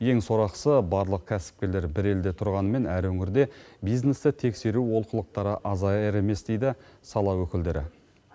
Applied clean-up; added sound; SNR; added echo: none; none; none; none.